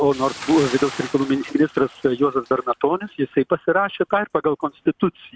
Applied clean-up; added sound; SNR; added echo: none; Bathtub (filling or washing) / Splash, splatter; 18 dB; none.